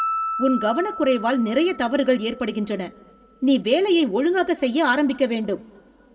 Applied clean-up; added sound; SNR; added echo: none; Piano; 12 dB; reverberation time 1.5 s.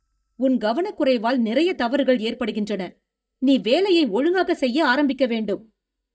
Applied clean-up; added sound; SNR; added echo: neural mask model DeepFilterNet 3.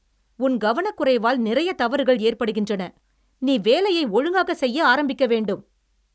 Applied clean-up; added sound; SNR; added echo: none; none; none; none.